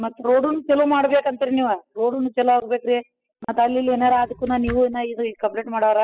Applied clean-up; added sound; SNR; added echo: classical method spectral subtraction.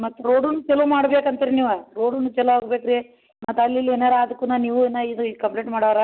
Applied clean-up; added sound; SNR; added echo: none; none; none; none.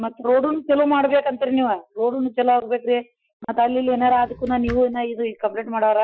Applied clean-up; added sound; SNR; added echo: classical method Wiener filter.